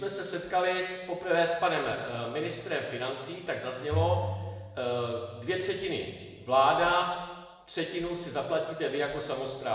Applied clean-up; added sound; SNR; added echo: none; Bowed string instrument; 6 dB; reverberation time 1.2 s.